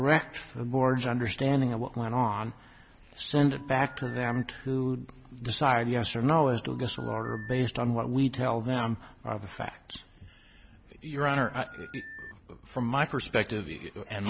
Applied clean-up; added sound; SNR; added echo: none; Telephone; 19 dB; none.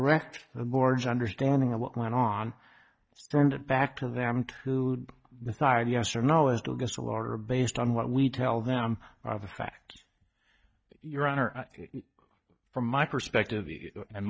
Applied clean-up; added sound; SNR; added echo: neural mask model DeepFilterNet 3.